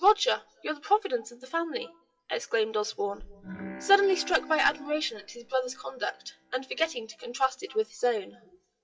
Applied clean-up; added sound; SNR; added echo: classical method WPE with log-MMSE.